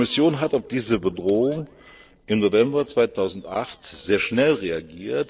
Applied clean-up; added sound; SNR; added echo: neural separator model SepFormer DNS4.